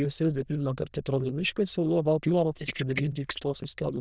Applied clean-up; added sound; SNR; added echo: neural diffusion model UNIVERSE++.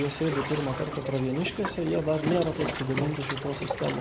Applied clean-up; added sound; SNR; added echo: none; Waves, surf; 6 dB; none.